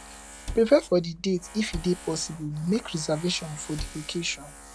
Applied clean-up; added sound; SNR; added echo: none; Cupboard open or close + Tools; 13 dB; none.